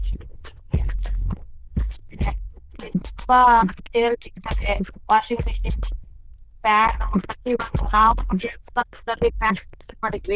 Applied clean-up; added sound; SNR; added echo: neural diffusion model UNIVERSE++.